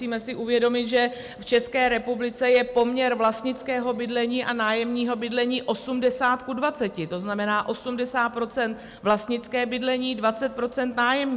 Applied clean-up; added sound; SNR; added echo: none; Alarm; 8 dB; none.